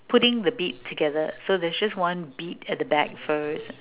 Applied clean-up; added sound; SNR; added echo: none; none; none; none.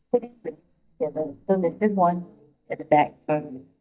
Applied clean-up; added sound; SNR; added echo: neural mask model DeepFilterNet 3.